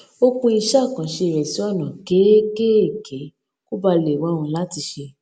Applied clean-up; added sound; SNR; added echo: none; none; none; none.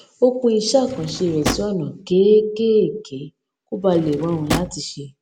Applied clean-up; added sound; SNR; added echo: none; Drawer open or close; 9 dB; none.